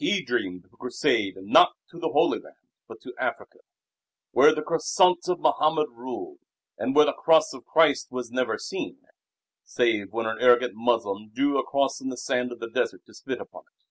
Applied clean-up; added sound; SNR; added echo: none; none; none; none.